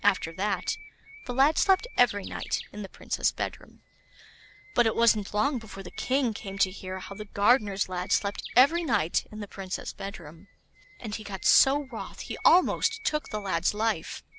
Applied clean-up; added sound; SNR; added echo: none; Bird; 20 dB; none.